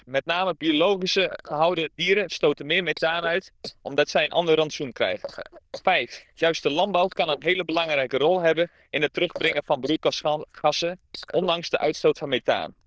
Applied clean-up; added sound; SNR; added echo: neural diffusion model UNIVERSE++.